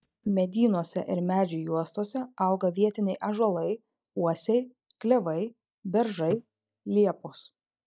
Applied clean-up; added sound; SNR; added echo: neural mask model DeepFilterNet 3.